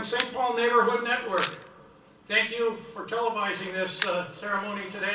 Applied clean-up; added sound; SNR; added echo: none; Camera; 11 dB; reverberation time 0.3 s.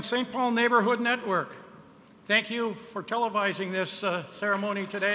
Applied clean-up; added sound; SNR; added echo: none; none; none; none.